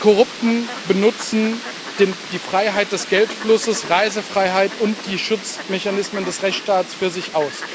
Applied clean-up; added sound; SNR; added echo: none; Fowl; 12 dB; none.